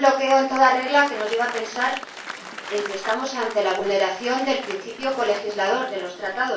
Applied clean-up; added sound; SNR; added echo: none; Applause; 14 dB; reverberation time 0.3 s.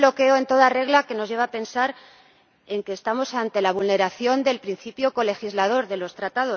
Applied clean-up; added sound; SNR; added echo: none; none; none; none.